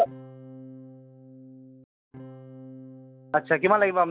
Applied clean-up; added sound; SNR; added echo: none; Electric guitar / Strum; 17 dB; none.